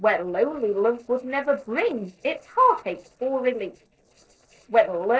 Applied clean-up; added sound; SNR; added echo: neural separator model SepFormer DNS4.